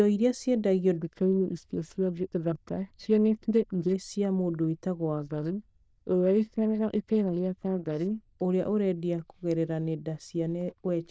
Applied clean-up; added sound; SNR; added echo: neural diffusion model UNIVERSE++.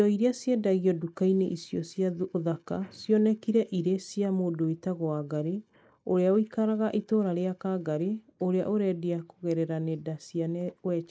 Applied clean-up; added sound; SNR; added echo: neural mask model Resemble Enhance denoiser.